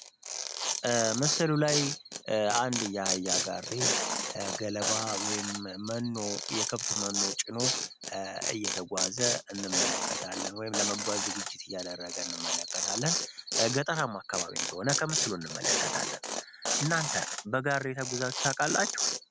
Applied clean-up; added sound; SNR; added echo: none; Tearing; 0 dB; none.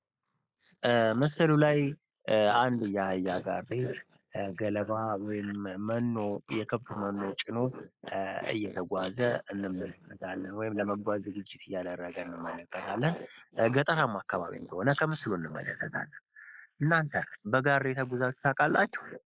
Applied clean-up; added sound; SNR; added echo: neural mask model Resemble Enhance denoiser.